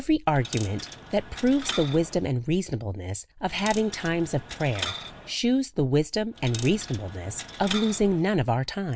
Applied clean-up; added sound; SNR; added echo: none; Coin (dropping); 12 dB; none.